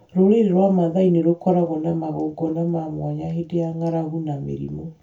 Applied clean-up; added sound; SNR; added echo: none; none; none; reverberation time 0.2 s.